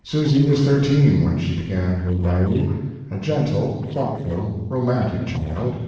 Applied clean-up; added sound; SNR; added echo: neural separator model SepFormer DNS4.